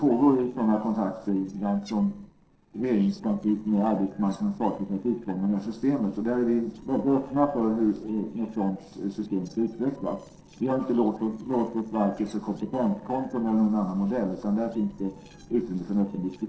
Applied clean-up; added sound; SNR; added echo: neural separator model SepFormer DNS4.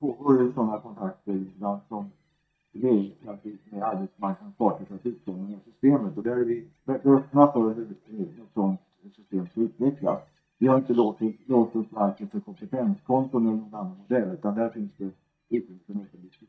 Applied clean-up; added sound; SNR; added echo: neural mask model DeepFilterNet 3.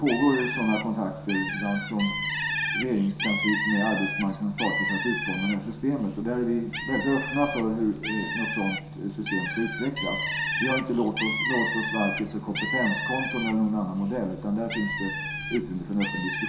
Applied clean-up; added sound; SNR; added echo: none; Bird; 4 dB; reverberation time 0.7 s.